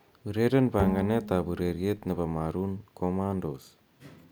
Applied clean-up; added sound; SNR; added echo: none; Bowed string instrument; 6 dB; none.